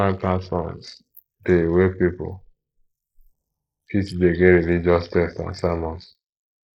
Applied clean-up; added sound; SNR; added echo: neural mask model Resemble Enhance denoiser.